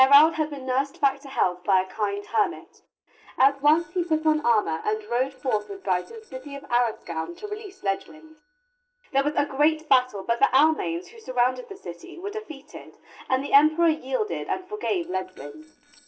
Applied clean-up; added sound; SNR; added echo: neural separator model SepFormer DNS4.